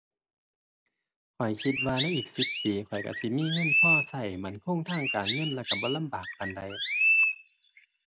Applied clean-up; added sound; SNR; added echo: none; Chirp, tweet; -5 dB; none.